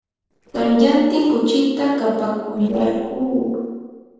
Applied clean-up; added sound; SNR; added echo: neural separator model SepFormer DNS4.